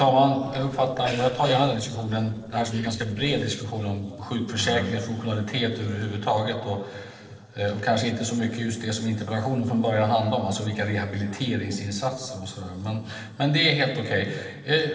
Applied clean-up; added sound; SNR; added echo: neural separator model SepFormer DNS4.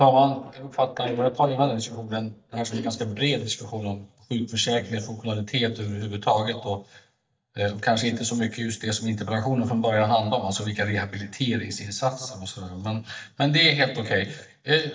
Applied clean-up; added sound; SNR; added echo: neural mask model DeepFilterNet 3.